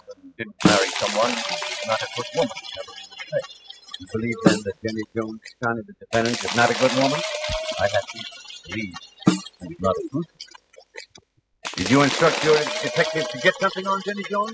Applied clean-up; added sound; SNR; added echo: classical method spectral subtraction.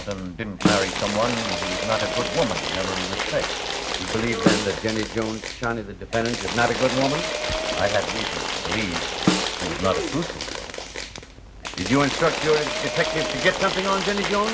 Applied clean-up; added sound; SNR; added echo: none; Snare drum + Applause / Crowd / Cheering; 1 dB; none.